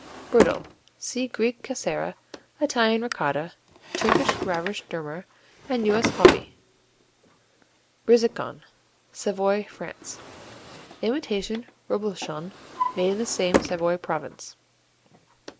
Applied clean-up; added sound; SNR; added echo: none; Drawer open or close; 2 dB; none.